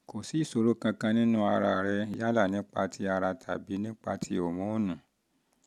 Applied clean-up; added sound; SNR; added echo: none; none; none; none.